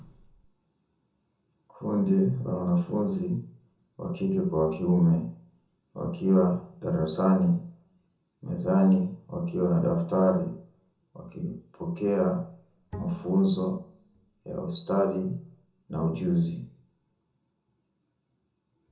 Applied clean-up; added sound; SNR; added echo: none; Bowed string instrument; 17 dB; reverberation time 0.5 s.